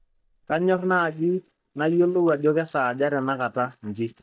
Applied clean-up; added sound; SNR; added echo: neural mask model DeepFilterNet 3.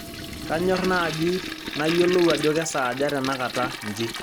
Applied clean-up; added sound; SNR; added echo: none; Toilet flush; 7 dB; none.